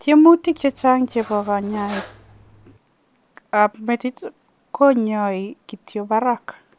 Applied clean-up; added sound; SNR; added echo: none; Cutlery, silverware; 19 dB; none.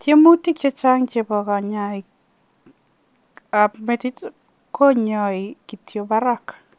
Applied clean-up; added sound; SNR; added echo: none; none; none; none.